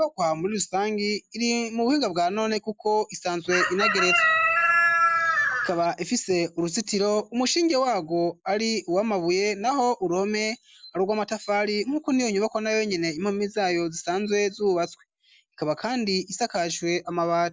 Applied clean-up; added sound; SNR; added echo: none; Chicken, rooster; -3 dB; none.